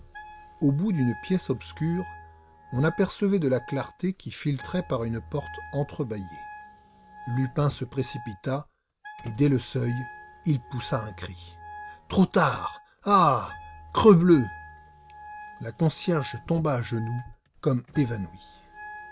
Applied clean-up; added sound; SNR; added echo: none; Wind instrument, woodwind instrument + Motor vehicle (road); 17 dB; none.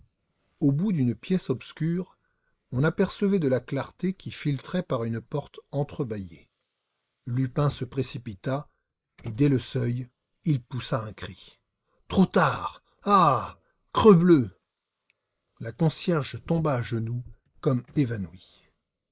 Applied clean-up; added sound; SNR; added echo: neural mask model Resemble Enhance denoiser.